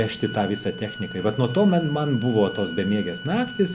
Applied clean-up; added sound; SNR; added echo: none; Bowed string instrument; 14 dB; none.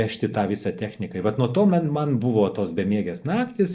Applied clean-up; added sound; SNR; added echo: neural mask model Resemble Enhance denoiser.